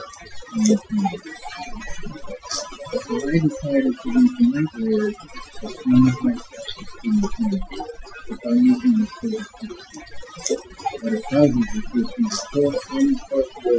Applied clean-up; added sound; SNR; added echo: classical method Wiener filter.